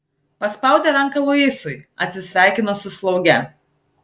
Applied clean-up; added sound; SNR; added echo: none; none; none; none.